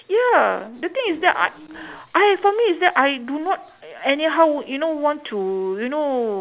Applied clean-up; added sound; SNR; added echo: none; none; none; none.